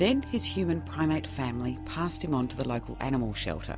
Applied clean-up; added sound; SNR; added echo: none; none; none; none.